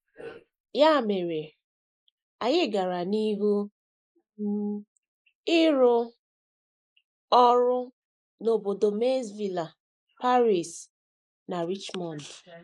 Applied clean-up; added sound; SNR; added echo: neural mask model Resemble Enhance denoiser.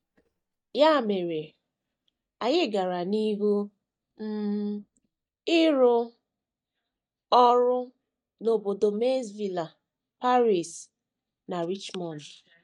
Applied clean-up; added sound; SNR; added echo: neural mask model DeepFilterNet 3.